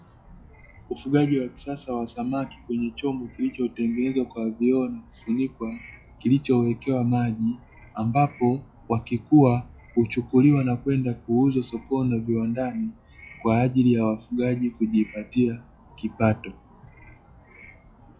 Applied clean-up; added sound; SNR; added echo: classical method log-MMSE.